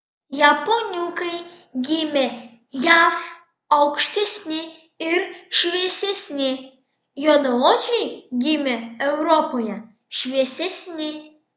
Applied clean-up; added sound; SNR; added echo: none; none; none; none.